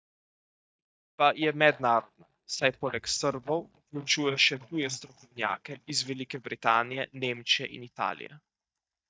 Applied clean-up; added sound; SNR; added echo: neural mask model DeepFilterNet 3.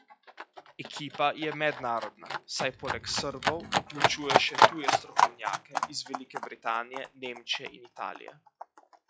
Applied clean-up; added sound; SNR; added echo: classical method log-MMSE.